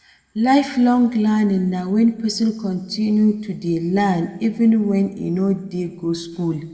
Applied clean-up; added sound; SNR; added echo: none; none; none; reverberation time 1.6 s.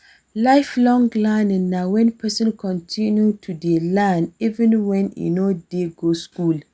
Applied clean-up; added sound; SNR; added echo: none; none; none; none.